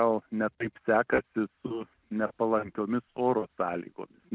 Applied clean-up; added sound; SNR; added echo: none; none; none; none.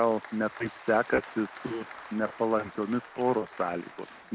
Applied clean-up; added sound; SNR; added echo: none; Applause; 16 dB; none.